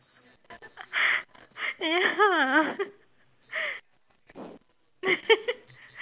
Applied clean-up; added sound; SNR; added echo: none; none; none; none.